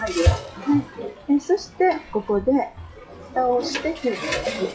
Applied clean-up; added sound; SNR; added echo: classical method WPE with log-MMSE.